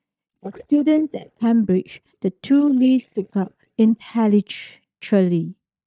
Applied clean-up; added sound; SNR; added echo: neural mask model DeepFilterNet 3.